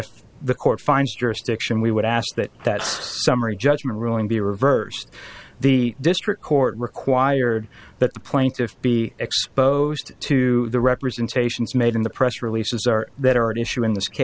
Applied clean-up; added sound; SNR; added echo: none; none; none; none.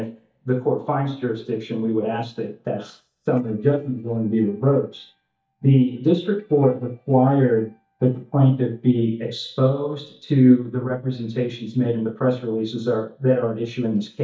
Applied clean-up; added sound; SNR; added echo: neural mask model DeepFilterNet 3.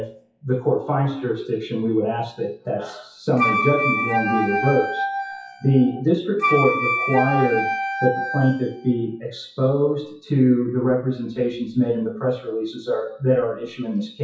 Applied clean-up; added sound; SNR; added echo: classical method WPE with log-MMSE.